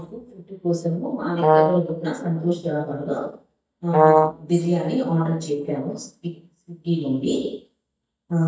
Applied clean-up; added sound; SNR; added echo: neural mask model DeepFilterNet 3.